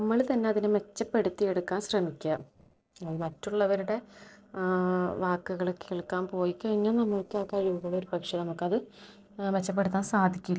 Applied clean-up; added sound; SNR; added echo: neural separator model SepFormer DNS4.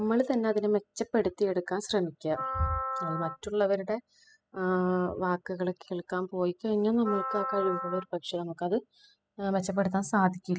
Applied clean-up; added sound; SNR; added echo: classical method spectral subtraction.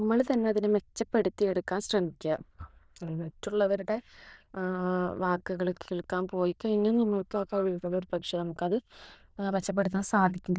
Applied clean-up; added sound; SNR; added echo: neural diffusion model UNIVERSE++.